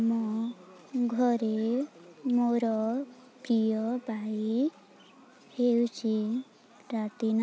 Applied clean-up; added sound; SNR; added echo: none; none; none; none.